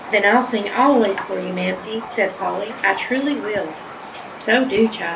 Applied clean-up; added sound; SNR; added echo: none; Raindrop; 13 dB; reverberation time 0.3 s.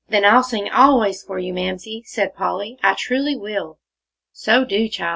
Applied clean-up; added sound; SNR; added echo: none; none; none; none.